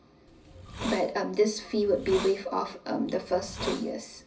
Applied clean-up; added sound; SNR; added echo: none; Hiss; 12 dB; reverberation time 0.4 s.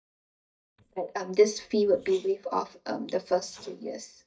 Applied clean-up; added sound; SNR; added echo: neural mask model DeepFilterNet 3.